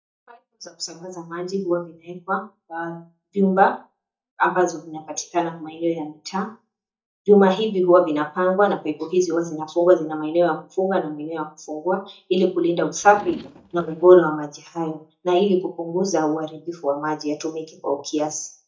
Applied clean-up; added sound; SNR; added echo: neural mask model DeepFilterNet 3.